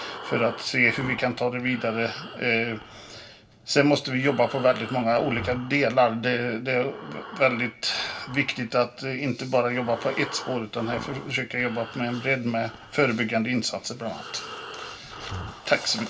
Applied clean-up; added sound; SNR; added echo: none; Breathing; 15 dB; reverberation time 0.2 s.